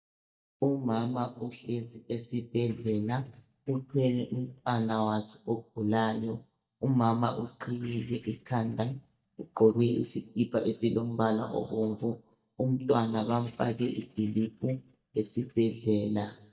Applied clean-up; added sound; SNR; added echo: neural mask model DeepFilterNet 3.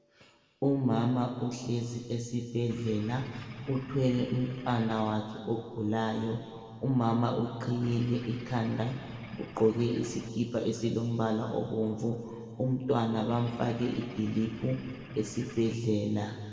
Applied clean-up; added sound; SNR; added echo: none; Engine / Boat, Water vehicle; 16 dB; reverberation time 2.1 s.